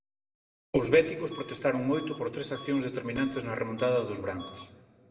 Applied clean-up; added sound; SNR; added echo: none; Bus / Alarm; 19 dB; reverberation time 1.4 s.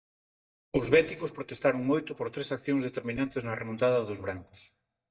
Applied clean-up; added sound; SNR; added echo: neural mask model DeepFilterNet 3.